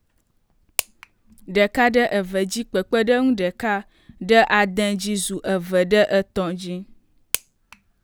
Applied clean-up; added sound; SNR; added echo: none; none; none; none.